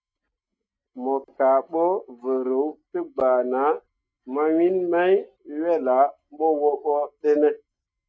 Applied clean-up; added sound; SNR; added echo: neural mask model DeepFilterNet 3.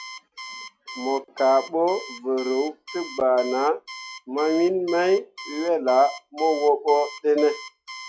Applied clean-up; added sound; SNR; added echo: classical method log-MMSE.